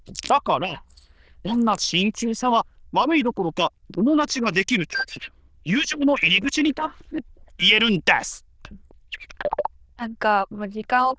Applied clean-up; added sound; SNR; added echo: neural diffusion model UNIVERSE++.